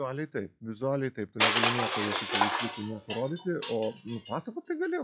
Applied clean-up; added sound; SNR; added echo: classical method log-MMSE.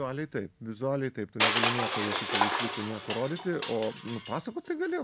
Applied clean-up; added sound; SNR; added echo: none; Crushing; -2 dB; none.